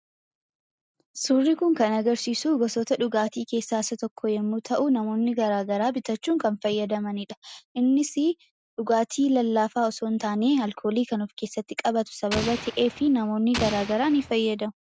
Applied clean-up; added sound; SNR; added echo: none; Explosion; 10 dB; none.